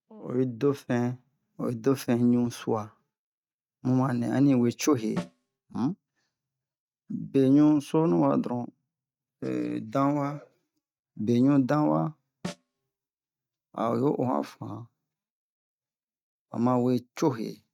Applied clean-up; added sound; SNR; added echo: neural mask model RNNoise.